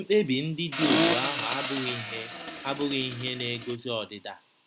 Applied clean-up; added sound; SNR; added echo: none; Accelerating, revving, vroom; -1 dB; none.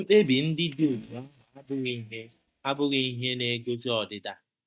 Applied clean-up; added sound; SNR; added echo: neural mask model DeepFilterNet 3.